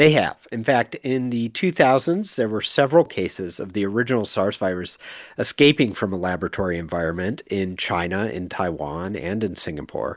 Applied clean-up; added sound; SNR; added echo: none; none; none; none.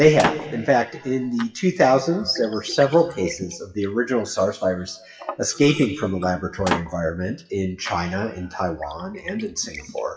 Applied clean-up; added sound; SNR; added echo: classical method WPE with log-MMSE.